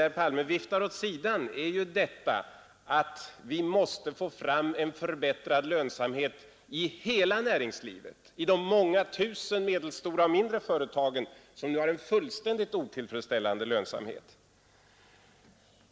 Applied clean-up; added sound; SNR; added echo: none; none; none; none.